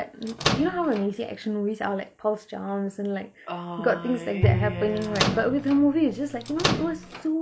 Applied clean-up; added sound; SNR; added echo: none; Bowed string instrument + Microwave oven; 2 dB; none.